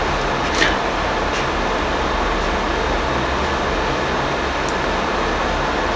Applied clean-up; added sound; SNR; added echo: none; Crowd; 19 dB; none.